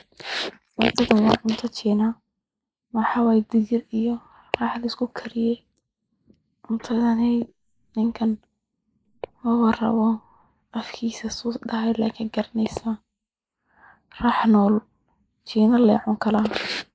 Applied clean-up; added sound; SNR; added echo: neural mask model Resemble Enhance denoiser.